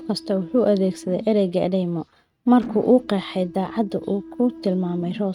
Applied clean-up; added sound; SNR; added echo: neural mask model RNNoise.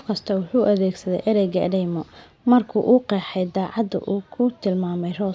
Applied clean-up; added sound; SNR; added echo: none; none; none; none.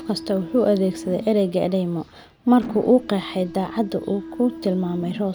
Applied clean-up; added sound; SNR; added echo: none; Mechanisms; 15 dB; none.